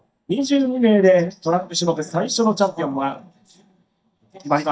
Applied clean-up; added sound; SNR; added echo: neural mask model DeepFilterNet 3.